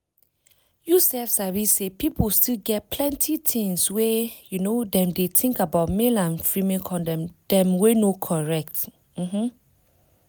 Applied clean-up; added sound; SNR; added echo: none; none; none; none.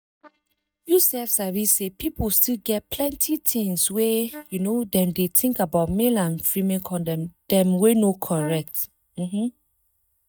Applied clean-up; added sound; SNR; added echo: neural mask model DeepFilterNet 3.